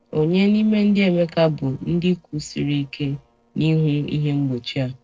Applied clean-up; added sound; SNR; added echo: neural separator model SepFormer DNS4.